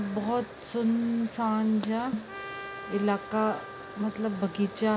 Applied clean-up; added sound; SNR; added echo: none; Trumpet; 16 dB; none.